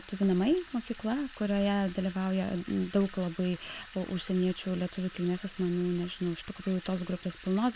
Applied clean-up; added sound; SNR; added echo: none; Sink (filling or washing) / Water tap, faucet; 15 dB; none.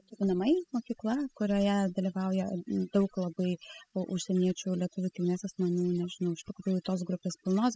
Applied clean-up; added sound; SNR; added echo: classical method spectral subtraction.